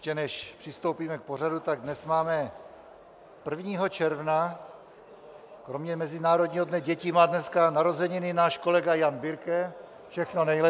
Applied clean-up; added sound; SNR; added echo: none; none; none; none.